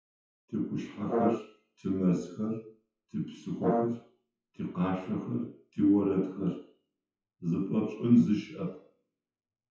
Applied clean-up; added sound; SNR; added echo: classical method WPE with log-MMSE.